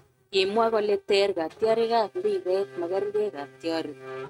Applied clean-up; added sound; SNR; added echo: neural mask model RNNoise.